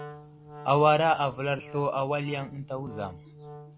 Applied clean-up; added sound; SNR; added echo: none; Wind instrument, woodwind instrument; 18 dB; none.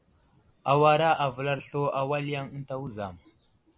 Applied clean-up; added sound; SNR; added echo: none; none; none; none.